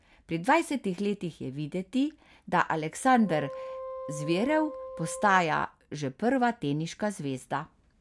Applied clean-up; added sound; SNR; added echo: none; Wind instrument, woodwind instrument; 12 dB; none.